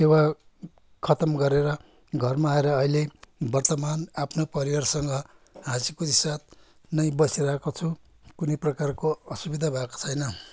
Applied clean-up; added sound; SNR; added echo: none; none; none; none.